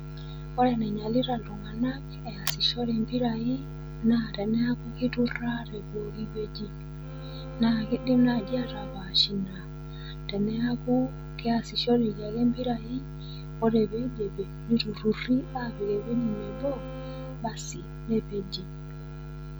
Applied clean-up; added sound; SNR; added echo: none; Bowed string instrument; 15 dB; none.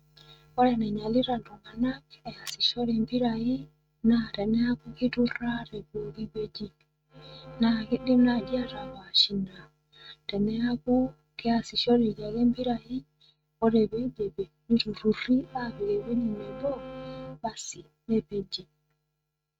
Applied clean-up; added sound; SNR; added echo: neural mask model RNNoise.